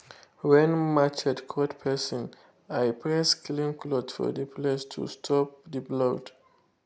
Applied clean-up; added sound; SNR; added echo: none; none; none; none.